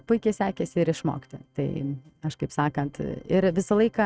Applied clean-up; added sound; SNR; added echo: neural mask model RNNoise.